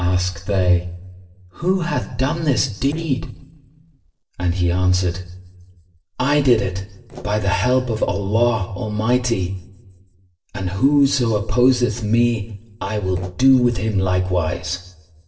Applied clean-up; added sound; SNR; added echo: neural separator model SepFormer DNS4.